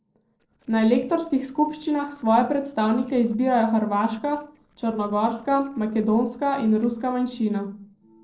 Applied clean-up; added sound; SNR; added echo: neural separator model SepFormer DNS4.